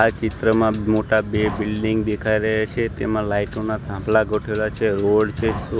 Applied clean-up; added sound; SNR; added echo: none; Fire; 16 dB; none.